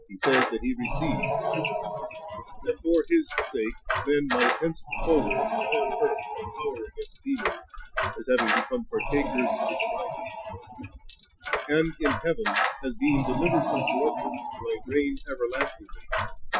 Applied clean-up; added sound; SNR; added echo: classical method Wiener filter.